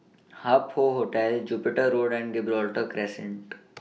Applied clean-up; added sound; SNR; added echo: none; none; none; none.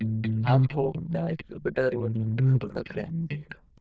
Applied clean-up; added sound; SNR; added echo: neural diffusion model UNIVERSE++.